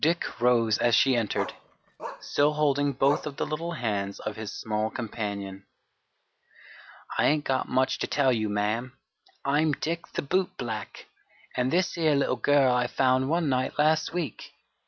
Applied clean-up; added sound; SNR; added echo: none; Bark; 12 dB; none.